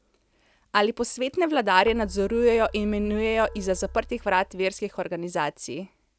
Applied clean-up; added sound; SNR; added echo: none; Keyboard (musical); 16 dB; none.